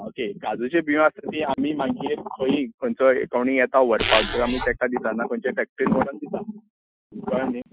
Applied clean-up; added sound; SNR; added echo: classical method Wiener filter.